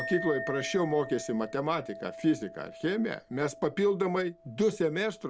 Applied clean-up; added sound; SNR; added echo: none; Chink, clink; 13 dB; none.